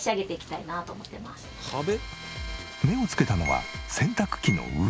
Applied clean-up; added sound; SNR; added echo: none; none; none; none.